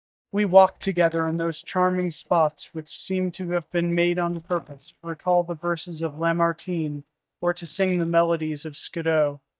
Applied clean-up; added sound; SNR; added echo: neural mask model DeepFilterNet 3.